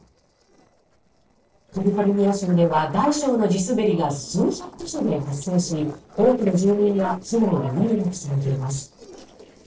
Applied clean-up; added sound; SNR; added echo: neural separator model SepFormer DNS4.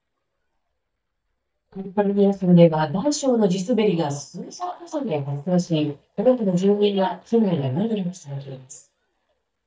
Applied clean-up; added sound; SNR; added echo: neural mask model DeepFilterNet 3.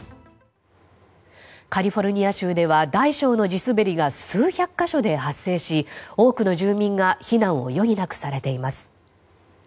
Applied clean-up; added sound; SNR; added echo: none; none; none; none.